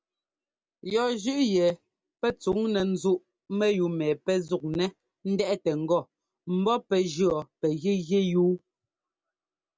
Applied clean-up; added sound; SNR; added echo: none; none; none; none.